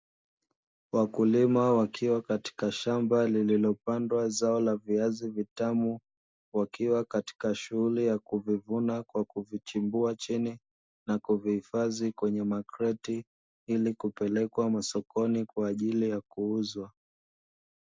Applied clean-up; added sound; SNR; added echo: none; none; none; none.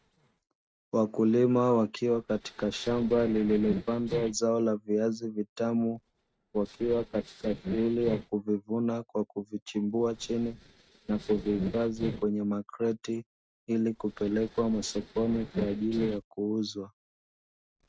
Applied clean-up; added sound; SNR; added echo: neural mask model RNNoise.